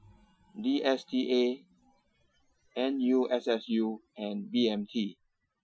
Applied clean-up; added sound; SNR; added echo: classical method Wiener filter.